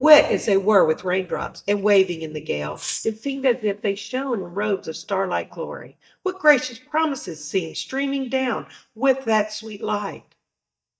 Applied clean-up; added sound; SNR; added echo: neural mask model DeepFilterNet 3.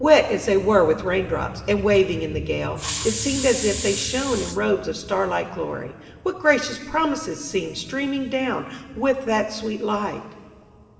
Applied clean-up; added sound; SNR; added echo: none; Hiss; 7 dB; reverberation time 2.8 s.